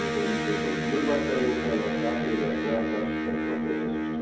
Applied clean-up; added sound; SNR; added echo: none; Electric guitar; -2 dB; reverberation time 0.7 s.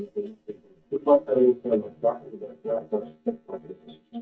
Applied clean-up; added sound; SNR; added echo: neural mask model DeepFilterNet 3.